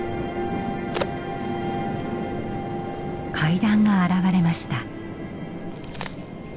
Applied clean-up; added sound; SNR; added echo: none; Thunder + Crack; 15 dB; none.